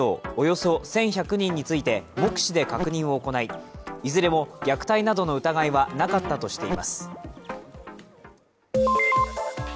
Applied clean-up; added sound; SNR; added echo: none; Insect; 12 dB; none.